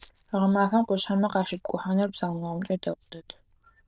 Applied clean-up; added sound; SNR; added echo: neural diffusion model UNIVERSE++.